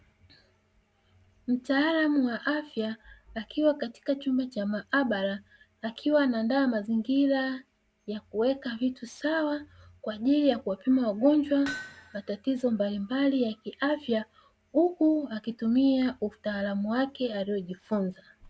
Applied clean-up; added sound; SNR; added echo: none; Hammer; 15 dB; none.